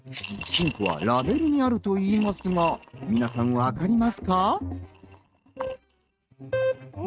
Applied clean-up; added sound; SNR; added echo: neural mask model RNNoise.